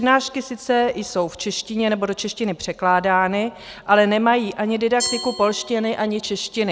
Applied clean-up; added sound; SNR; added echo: none; Glass; 16 dB; none.